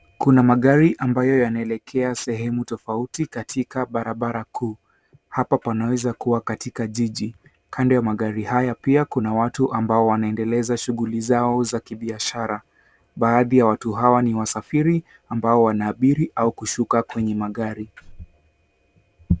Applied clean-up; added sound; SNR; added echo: none; none; none; none.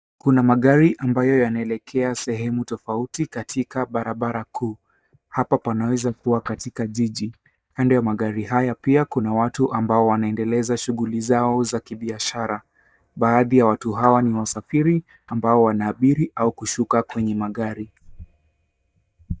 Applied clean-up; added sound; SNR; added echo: neural mask model DeepFilterNet 3.